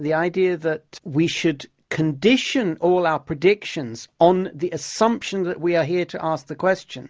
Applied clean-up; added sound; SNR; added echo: none; none; none; none.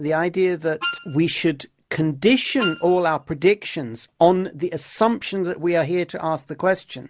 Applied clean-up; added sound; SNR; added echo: none; Wind instrument, woodwind instrument; 8 dB; none.